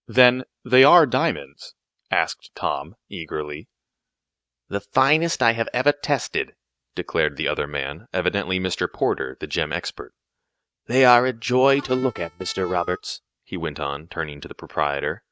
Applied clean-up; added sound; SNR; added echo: neural mask model RNNoise.